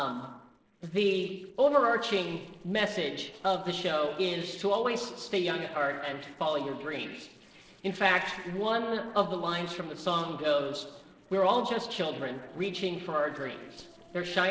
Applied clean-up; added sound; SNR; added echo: neural separator model SepFormer DNS4.